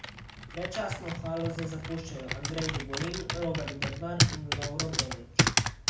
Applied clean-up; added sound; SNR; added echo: none; Computer keyboard; -5 dB; reverberation time 0.4 s.